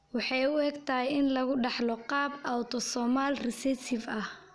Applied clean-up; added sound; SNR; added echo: none; none; none; none.